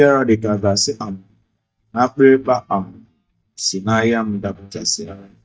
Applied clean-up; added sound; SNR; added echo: neural mask model DeepFilterNet 3.